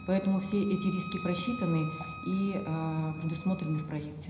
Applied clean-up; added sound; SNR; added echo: none; Wind instrument, woodwind instrument; 14 dB; reverberation time 0.9 s.